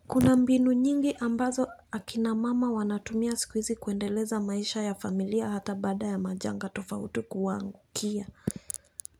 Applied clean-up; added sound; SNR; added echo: none; none; none; none.